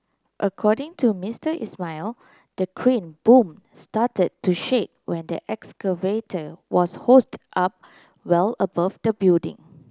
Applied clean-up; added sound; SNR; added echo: none; none; none; none.